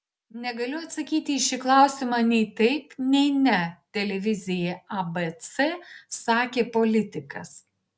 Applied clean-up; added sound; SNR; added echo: none; none; none; none.